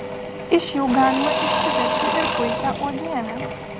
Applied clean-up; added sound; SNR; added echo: none; Engine / Drill / Mechanisms; 0 dB; none.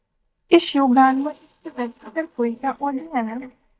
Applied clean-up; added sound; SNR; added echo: neural mask model DeepFilterNet 3.